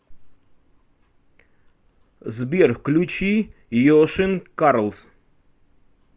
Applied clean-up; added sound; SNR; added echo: none; none; none; none.